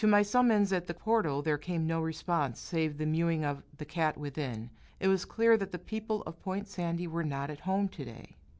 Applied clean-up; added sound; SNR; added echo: none; none; none; none.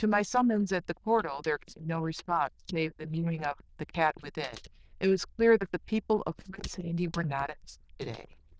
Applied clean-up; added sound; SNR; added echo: neural diffusion model UNIVERSE++.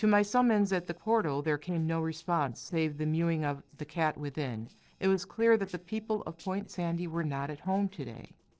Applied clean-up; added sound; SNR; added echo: neural separator model SepFormer DNS4.